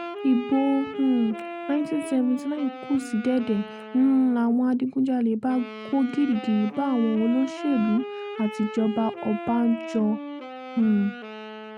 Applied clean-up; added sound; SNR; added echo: none; Wind instrument, woodwind instrument; 12 dB; none.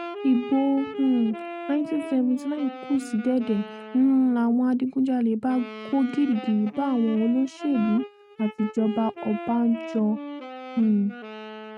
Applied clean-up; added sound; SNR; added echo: neural mask model RNNoise.